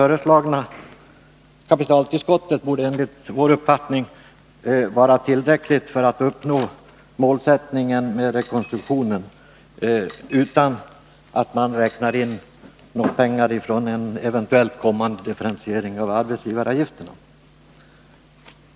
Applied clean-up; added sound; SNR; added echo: none; Coin (dropping); 18 dB; none.